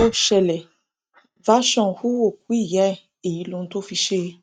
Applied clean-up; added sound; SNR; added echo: neural mask model RNNoise.